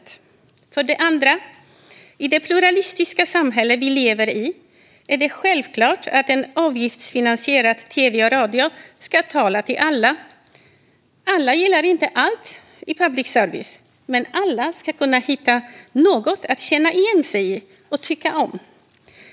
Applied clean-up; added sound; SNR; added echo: none; none; none; none.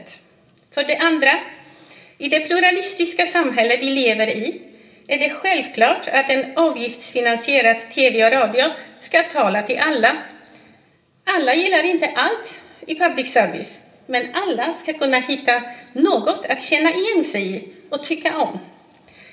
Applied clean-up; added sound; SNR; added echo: none; none; none; reverberation time 2.0 s.